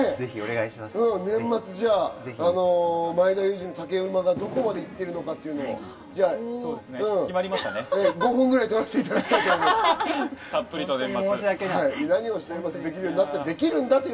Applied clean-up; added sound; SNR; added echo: none; Fireworks; 17 dB; reverberation time 0.1 s.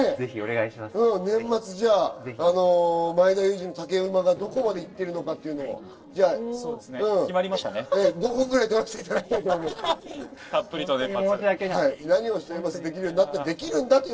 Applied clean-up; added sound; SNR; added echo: neural separator model SepFormer DNS4.